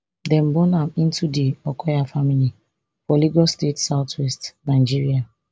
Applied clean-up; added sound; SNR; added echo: none; none; none; none.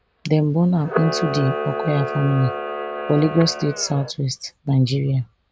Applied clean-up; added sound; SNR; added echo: none; Camera; 8 dB; none.